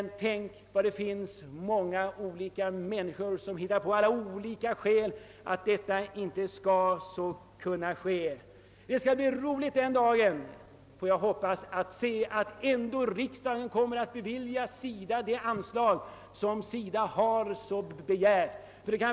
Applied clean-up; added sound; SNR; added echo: none; none; none; none.